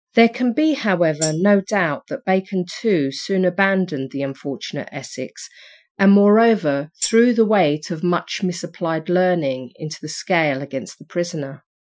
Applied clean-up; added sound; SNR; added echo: classical method Wiener filter.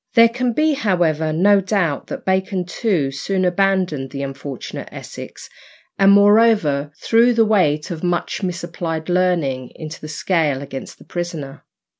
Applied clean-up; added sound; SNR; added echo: none; none; none; none.